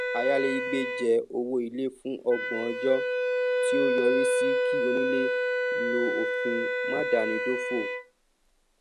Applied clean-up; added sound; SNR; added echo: none; Wind instrument, woodwind instrument; -2 dB; none.